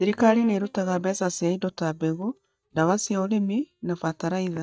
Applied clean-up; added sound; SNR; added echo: neural mask model DeepFilterNet 3.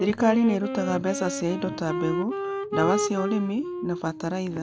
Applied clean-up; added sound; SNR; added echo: none; Wind instrument, woodwind instrument; 5 dB; none.